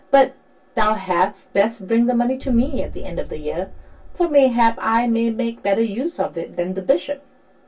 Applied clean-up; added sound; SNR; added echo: none; Boom; 10 dB; reverberation time 0.1 s.